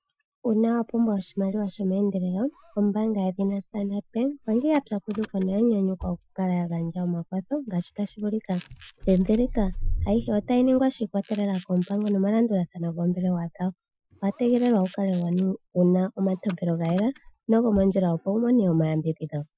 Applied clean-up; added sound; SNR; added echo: classical method Wiener filter.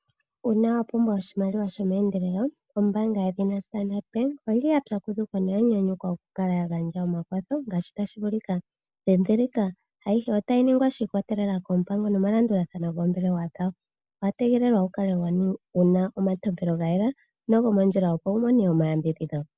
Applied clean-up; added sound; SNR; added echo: none; none; none; none.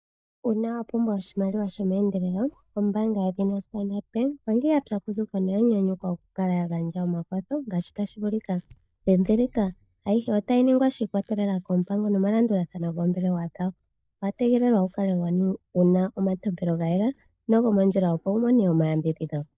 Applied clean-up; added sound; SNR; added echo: neural mask model DeepFilterNet 3.